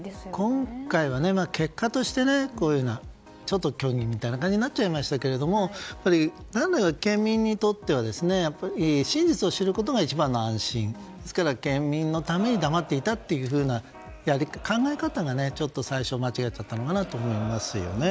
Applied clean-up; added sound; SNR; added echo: none; none; none; none.